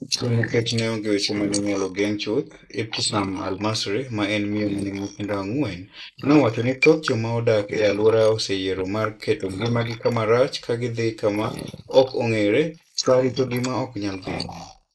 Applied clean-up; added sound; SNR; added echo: neural mask model Resemble Enhance denoiser.